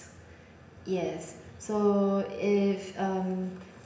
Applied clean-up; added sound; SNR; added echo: none; none; none; reverberation time 0.8 s.